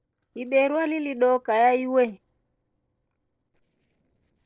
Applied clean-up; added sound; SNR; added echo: neural separator model SepFormer DNS4.